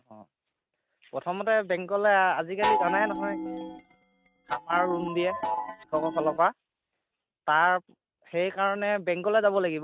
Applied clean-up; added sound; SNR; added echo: neural mask model RNNoise.